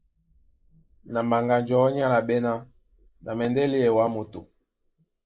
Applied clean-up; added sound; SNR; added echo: neural mask model Resemble Enhance denoiser.